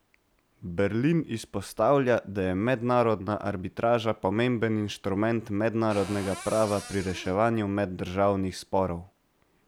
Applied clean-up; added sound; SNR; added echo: none; Cupboard open or close; 14 dB; none.